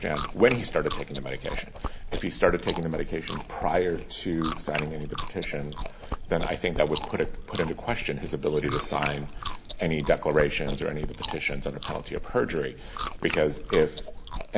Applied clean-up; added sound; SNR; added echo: none; Chewing, mastication; 5 dB; none.